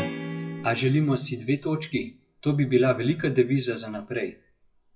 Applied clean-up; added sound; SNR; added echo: classical method WPE with log-MMSE.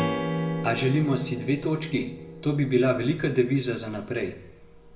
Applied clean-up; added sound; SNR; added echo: none; Strum; 7 dB; reverberation time 0.5 s.